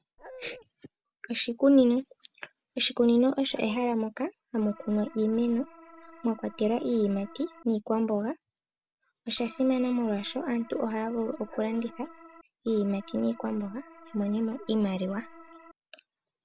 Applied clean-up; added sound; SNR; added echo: none; Dog + Organ; 20 dB; none.